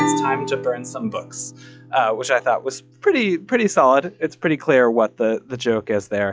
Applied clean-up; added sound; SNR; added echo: classical method log-MMSE.